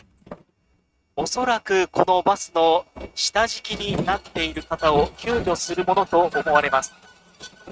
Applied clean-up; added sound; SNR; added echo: neural mask model RNNoise.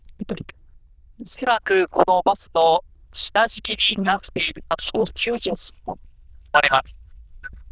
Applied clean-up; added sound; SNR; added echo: neural diffusion model UNIVERSE++.